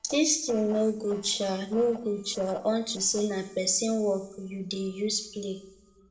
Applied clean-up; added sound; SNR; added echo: neural separator model SepFormer DNS4.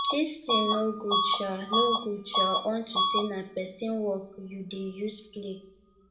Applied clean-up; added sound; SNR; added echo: none; Bus / Alarm; 0 dB; reverberation time 1.0 s.